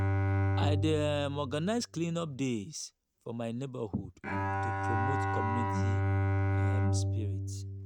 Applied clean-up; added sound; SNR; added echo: neural mask model RNNoise.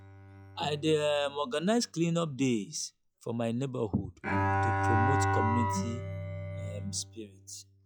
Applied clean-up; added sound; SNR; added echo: classical method log-MMSE.